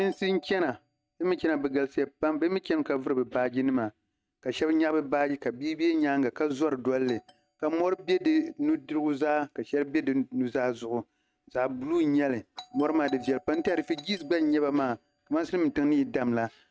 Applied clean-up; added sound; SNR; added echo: neural mask model RNNoise.